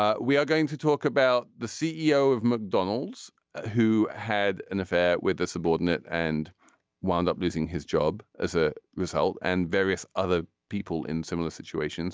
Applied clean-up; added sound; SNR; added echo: none; none; none; none.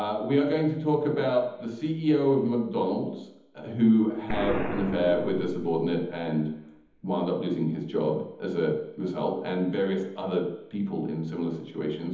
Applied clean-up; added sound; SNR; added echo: none; Explosion; 13 dB; reverberation time 1.3 s.